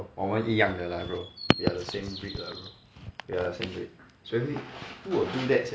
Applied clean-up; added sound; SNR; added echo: none; Bird vocalization, bird call, bird song; 14 dB; none.